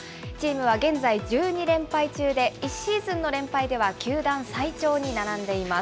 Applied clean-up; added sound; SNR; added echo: none; none; none; none.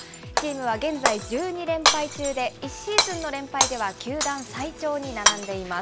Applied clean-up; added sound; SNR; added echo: none; Shatter; -1 dB; none.